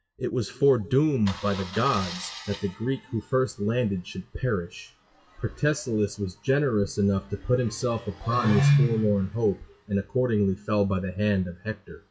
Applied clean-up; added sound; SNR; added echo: classical method WPE with log-MMSE.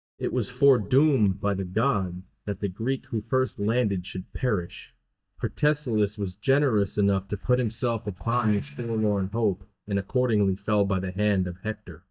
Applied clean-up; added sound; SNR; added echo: neural mask model DeepFilterNet 3.